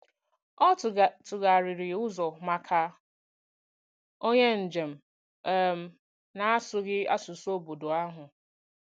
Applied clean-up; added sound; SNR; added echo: none; none; none; none.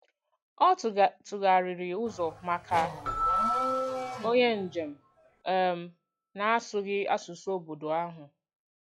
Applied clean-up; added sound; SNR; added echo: classical method log-MMSE.